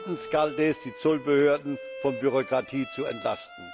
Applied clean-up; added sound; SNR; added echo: none; Bowed string instrument; 14 dB; none.